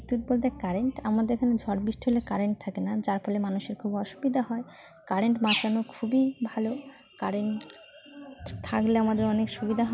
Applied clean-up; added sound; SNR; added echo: none; none; none; none.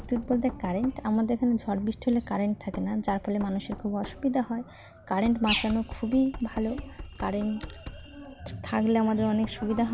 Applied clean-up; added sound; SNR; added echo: none; Knock; 15 dB; none.